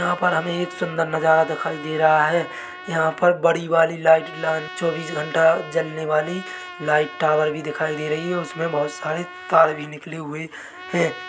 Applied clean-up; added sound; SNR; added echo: none; Trumpet; 16 dB; none.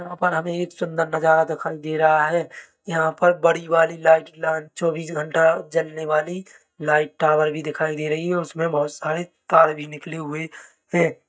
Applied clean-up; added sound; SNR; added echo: neural mask model DeepFilterNet 3.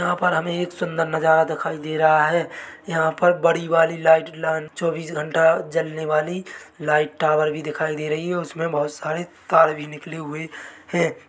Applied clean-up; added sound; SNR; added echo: none; none; none; none.